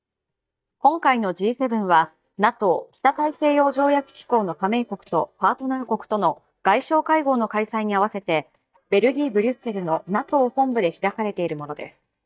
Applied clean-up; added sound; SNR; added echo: neural mask model DeepFilterNet 3.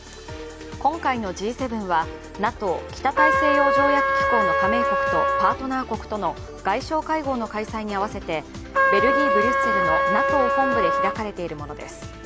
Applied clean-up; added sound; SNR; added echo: none; Trumpet; -4 dB; none.